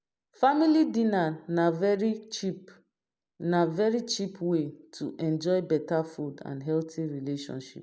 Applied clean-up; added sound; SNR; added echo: none; none; none; none.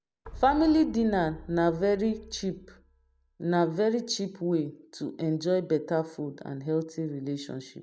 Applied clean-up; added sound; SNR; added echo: none; Keyboard (musical) + Boom; 19 dB; none.